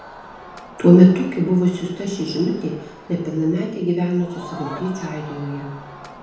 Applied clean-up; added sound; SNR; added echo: none; Crowd; 19 dB; reverberation time 0.8 s.